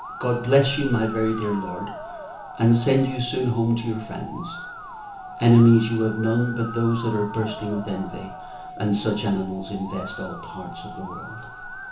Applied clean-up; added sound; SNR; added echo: none; Musical instrument; 13 dB; reverberation time 0.8 s.